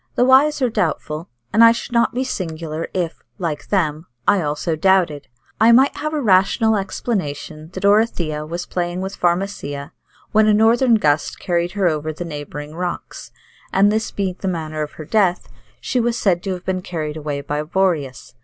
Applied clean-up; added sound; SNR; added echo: none; none; none; none.